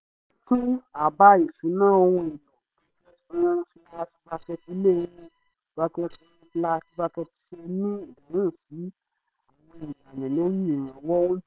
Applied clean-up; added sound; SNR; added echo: neural separator model SepFormer WHAM!.